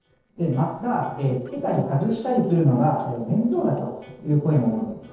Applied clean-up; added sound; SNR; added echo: neural separator model SepFormer DNS4.